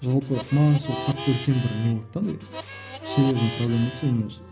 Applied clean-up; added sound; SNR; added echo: none; Harmonica; 12 dB; none.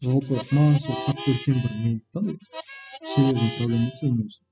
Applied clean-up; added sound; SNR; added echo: classical method spectral subtraction.